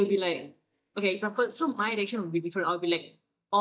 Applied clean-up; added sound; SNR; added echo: neural mask model DeepFilterNet 3.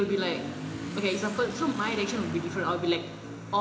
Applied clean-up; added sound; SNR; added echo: none; Motorcycle / Accelerating, revving, vroom; 8 dB; reverberation time 0.8 s.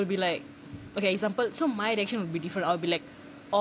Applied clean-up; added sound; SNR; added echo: none; none; none; none.